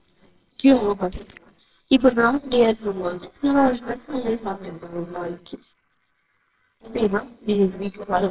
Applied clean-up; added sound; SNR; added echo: neural separator model SepFormer WHAMR!.